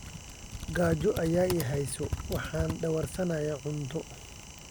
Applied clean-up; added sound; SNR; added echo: none; Typing; 7 dB; none.